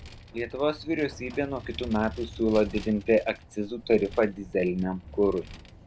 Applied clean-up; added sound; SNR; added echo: none; Vehicle; 15 dB; none.